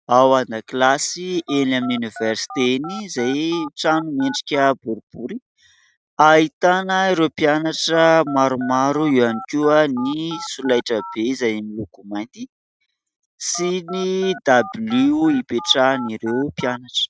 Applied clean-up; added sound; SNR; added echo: neural mask model RNNoise.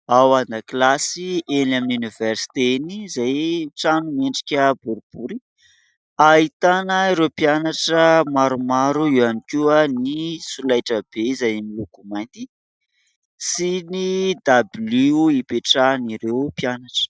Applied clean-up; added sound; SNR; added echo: neural mask model DeepFilterNet 3.